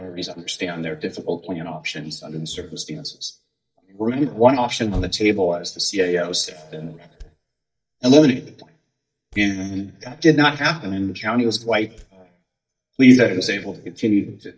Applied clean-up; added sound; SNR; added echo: neural mask model DeepFilterNet 3.